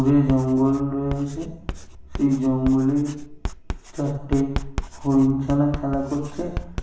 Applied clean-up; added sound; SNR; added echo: none; Writing; 10 dB; reverberation time 0.7 s.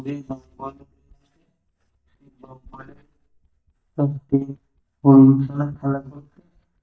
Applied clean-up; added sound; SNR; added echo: neural mask model DeepFilterNet 3.